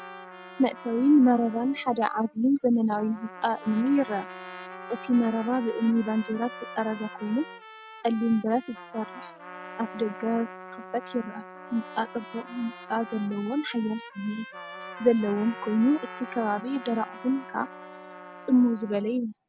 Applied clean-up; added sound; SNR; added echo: none; Trumpet + Trumpet; 15 dB; none.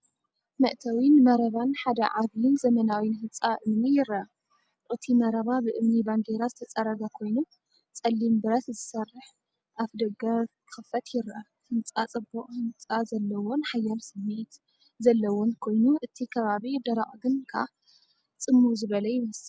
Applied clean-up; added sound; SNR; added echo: none; none; none; none.